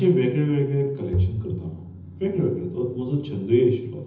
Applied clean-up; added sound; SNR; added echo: none; Bowed string instrument; 7 dB; reverberation time 0.8 s.